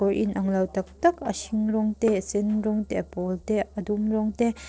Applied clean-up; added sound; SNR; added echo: neural separator model SepFormer DNS4.